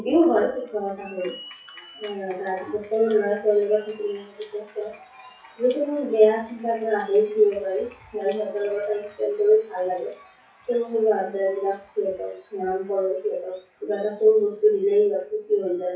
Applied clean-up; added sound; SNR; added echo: classical method WPE with log-MMSE.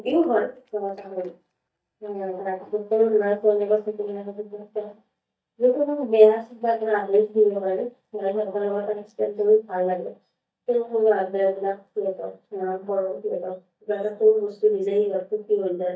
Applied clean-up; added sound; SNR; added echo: neural mask model DeepFilterNet 3.